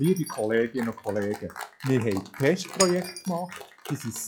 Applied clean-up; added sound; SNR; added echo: classical method log-MMSE.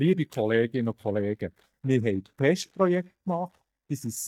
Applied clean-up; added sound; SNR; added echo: neural mask model DeepFilterNet 3.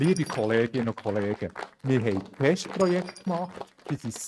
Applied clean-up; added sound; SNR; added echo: neural mask model RNNoise.